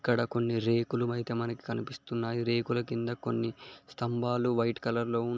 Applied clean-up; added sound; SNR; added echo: none; none; none; none.